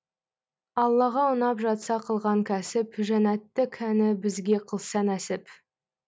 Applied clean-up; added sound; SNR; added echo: none; none; none; none.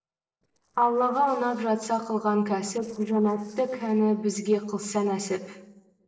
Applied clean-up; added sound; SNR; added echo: neural separator model SepFormer DNS4.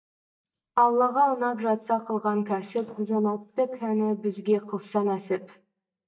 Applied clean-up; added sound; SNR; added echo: neural mask model DeepFilterNet 3.